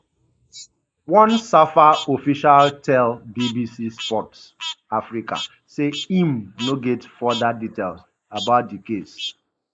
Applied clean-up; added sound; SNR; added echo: neural mask model Resemble Enhance denoiser.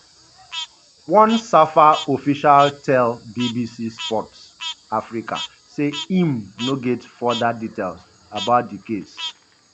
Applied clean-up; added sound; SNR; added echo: none; Frog; 15 dB; none.